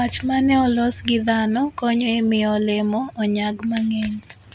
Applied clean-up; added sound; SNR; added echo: none; none; none; none.